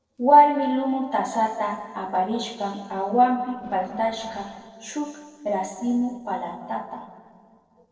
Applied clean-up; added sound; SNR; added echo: neural separator model SepFormer DNS4.